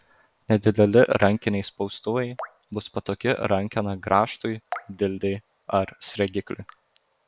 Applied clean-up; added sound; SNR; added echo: none; Raindrop / Drip; 20 dB; none.